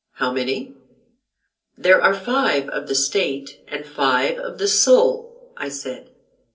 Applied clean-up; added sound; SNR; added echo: none; none; none; reverberation time 0.3 s.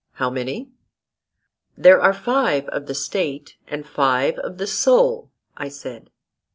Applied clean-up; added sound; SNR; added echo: none; none; none; none.